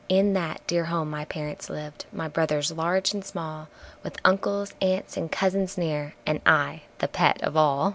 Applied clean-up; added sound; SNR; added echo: none; none; none; none.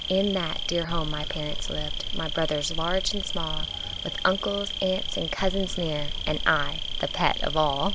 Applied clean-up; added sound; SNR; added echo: none; Insect; 1 dB; none.